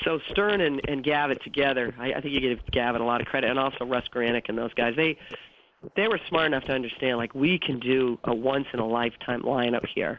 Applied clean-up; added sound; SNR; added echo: neural mask model Resemble Enhance denoiser.